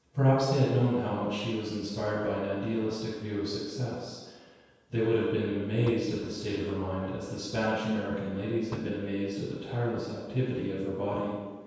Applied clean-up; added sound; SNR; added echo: none; Fireworks; 19 dB; reverberation time 1.2 s.